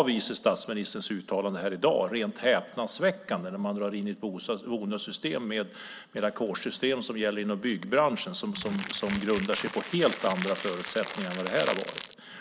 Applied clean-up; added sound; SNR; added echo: none; Crackle; 8 dB; none.